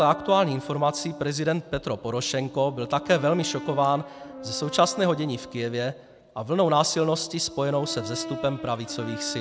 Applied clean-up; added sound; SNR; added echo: none; Brass instrument; 14 dB; none.